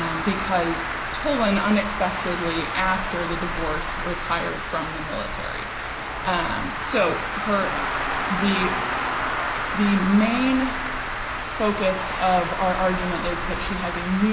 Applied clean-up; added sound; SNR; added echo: none; Traffic noise, roadway noise; 3 dB; none.